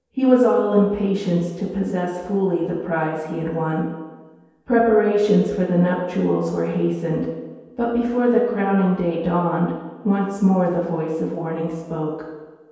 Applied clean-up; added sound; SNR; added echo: none; none; none; reverberation time 1.2 s.